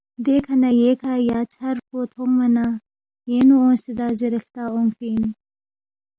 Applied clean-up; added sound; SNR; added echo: none; none; none; none.